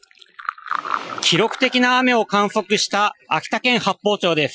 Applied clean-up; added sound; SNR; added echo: classical method Wiener filter.